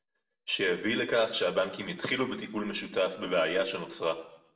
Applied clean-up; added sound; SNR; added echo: none; none; none; reverberation time 0.6 s.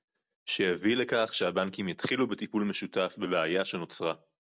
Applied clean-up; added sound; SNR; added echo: none; none; none; none.